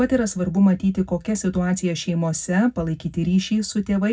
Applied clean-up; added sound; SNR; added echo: none; none; none; reverberation time 0.4 s.